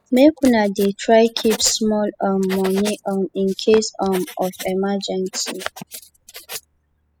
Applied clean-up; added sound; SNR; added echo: classical method spectral subtraction.